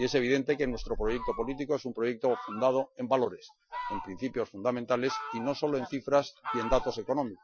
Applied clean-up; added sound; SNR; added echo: classical method Wiener filter.